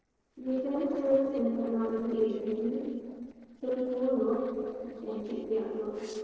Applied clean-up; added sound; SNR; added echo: neural separator model SepFormer DNS4.